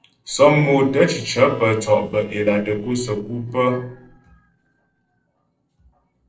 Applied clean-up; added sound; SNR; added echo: neural separator model SepFormer DNS4.